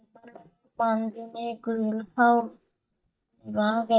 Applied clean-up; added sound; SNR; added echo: neural mask model DeepFilterNet 3.